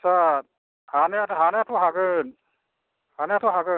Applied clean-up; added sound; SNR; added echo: none; none; none; none.